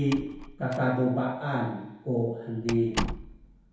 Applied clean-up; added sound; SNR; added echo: none; Slam; 9 dB; reverberation time 0.9 s.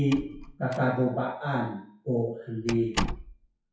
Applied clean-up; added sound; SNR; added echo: classical method WPE with log-MMSE.